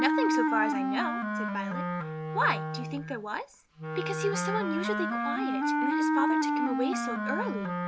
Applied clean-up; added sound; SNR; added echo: none; Wind instrument, woodwind instrument; -4 dB; none.